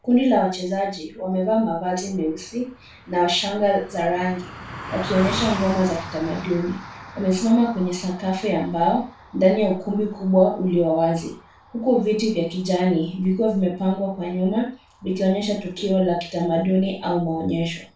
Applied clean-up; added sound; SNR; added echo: none; Car passing by; 17 dB; reverberation time 0.3 s.